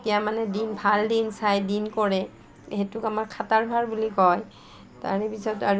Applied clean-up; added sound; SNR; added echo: none; none; none; none.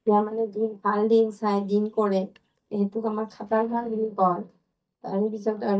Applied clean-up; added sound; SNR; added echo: neural mask model DeepFilterNet 3.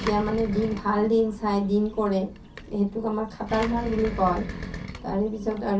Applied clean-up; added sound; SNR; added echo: none; Engine; 11 dB; reverberation time 0.3 s.